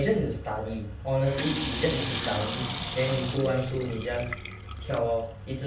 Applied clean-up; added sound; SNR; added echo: none; Sink (filling or washing) / Water tap, faucet; 4 dB; reverberation time 0.4 s.